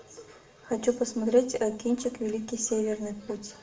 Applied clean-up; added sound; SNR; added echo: none; none; none; reverberation time 0.4 s.